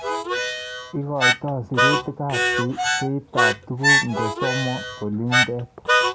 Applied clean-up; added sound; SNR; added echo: none; Harmonica; -5 dB; none.